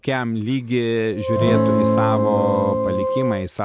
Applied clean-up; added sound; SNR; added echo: none; Acoustic guitar / Strum + Wind instrument, woodwind instrument; -1 dB; none.